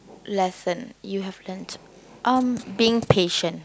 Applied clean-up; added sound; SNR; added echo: none; Writing; 16 dB; none.